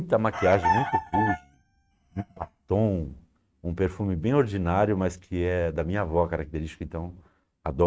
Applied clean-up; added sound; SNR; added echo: neural mask model RNNoise.